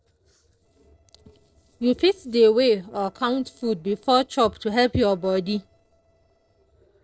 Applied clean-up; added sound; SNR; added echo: neural separator model SepFormer DNS4.